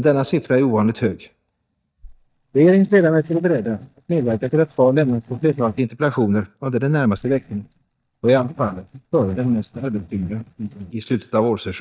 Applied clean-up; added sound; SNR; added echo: neural mask model DeepFilterNet 3.